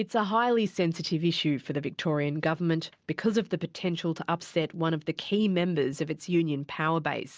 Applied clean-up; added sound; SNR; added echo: none; none; none; none.